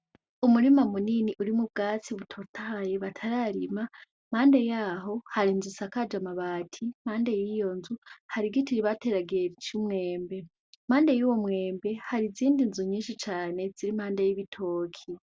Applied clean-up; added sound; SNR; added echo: none; none; none; none.